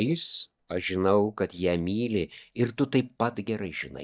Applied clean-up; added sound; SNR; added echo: neural mask model DeepFilterNet 3.